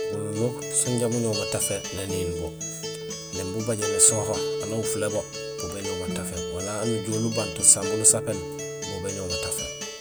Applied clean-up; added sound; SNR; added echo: none; Acoustic guitar; 4 dB; none.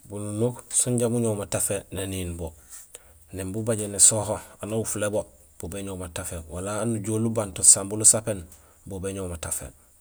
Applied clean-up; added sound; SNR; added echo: none; none; none; none.